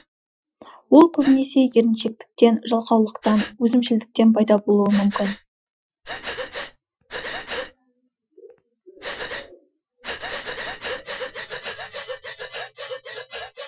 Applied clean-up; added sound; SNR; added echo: classical method Wiener filter.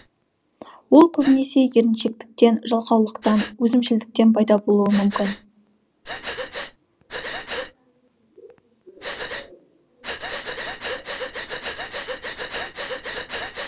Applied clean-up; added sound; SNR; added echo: none; Breathing; 13 dB; none.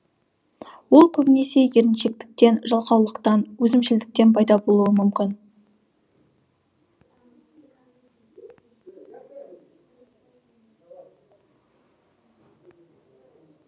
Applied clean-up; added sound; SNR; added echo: none; none; none; none.